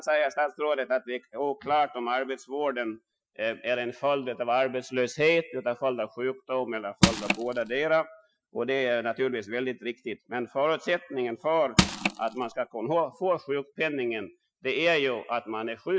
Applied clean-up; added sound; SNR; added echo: classical method Wiener filter.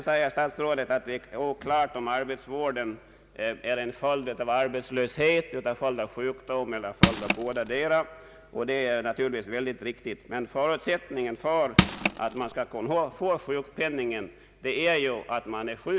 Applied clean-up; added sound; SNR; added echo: none; Crushing; -3 dB; none.